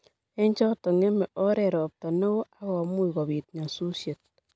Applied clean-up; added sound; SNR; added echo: none; none; none; none.